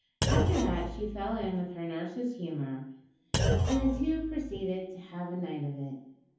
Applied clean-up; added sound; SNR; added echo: none; Thump, thud; -2 dB; reverberation time 0.7 s.